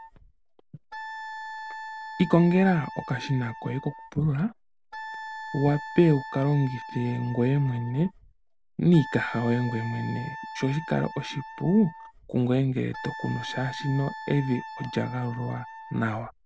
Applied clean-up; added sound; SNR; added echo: none; Wind instrument, woodwind instrument; 13 dB; none.